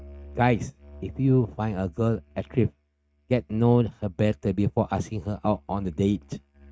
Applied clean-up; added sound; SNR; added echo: neural mask model RNNoise.